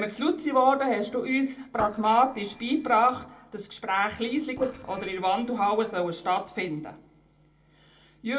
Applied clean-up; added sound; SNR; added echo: neural separator model SepFormer DNS4.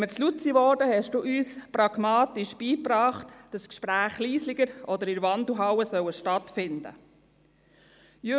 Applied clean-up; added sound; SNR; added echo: none; none; none; none.